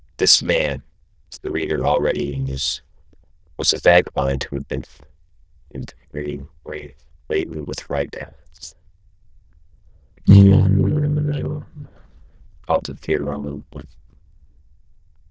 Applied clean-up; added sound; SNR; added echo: neural diffusion model UNIVERSE++.